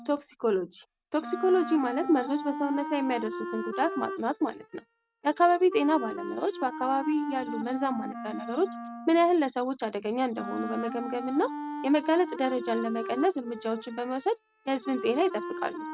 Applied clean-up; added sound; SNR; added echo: neural mask model RNNoise.